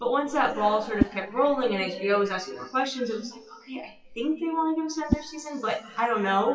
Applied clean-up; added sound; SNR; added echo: classical method WPE with log-MMSE.